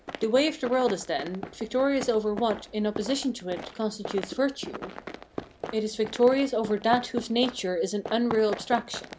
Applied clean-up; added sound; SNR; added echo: none; Run; 12 dB; none.